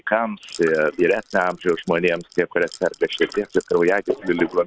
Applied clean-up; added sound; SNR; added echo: neural mask model RNNoise.